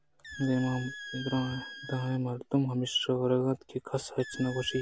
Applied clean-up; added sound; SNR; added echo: none; Squeak; 15 dB; none.